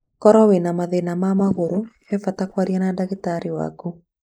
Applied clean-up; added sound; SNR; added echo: neural mask model Resemble Enhance denoiser.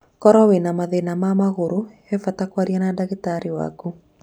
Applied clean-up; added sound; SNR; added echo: none; none; none; none.